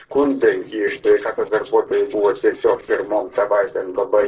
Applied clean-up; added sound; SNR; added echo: neural separator model SepFormer DNS4.